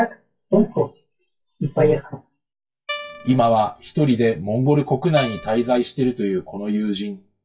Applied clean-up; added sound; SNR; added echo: classical method WPE with log-MMSE.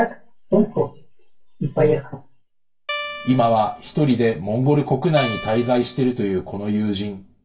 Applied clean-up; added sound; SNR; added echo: none; Guitar; 9 dB; reverberation time 0.2 s.